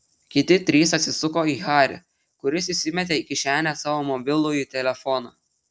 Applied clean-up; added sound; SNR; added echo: none; none; none; none.